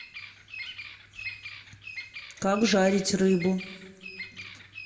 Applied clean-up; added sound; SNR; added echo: none; Bird vocalization, bird call, bird song; 13 dB; reverberation time 1.1 s.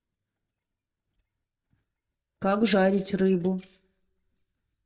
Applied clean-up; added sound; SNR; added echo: neural mask model DeepFilterNet 3.